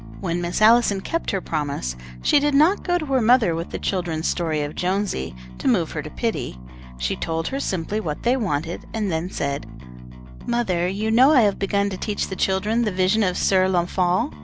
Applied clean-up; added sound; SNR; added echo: none; Bass guitar; 14 dB; none.